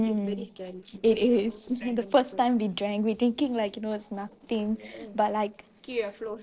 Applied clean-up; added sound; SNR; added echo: neural separator model SepFormer DNS4.